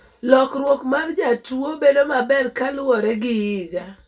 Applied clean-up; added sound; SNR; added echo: none; none; none; reverberation time 0.2 s.